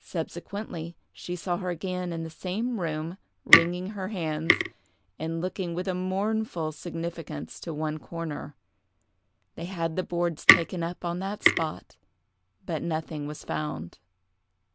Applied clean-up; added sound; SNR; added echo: none; Tick; -4 dB; none.